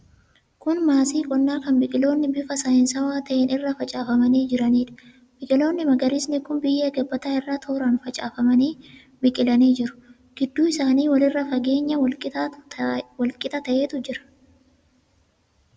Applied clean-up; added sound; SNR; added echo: none; none; none; none.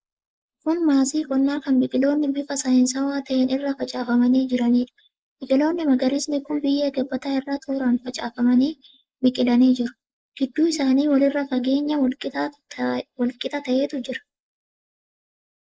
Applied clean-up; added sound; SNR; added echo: neural mask model Resemble Enhance denoiser.